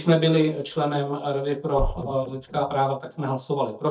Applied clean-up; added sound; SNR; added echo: neural mask model DeepFilterNet 3.